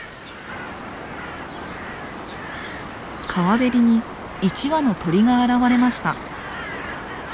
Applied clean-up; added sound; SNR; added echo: none; Crow; 16 dB; none.